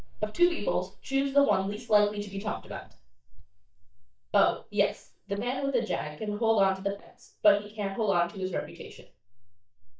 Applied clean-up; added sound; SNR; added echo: neural mask model DeepFilterNet 3.